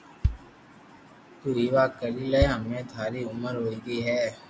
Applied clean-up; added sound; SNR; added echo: none; Bass drum; 7 dB; none.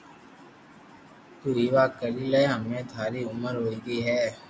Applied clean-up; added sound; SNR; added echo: none; none; none; none.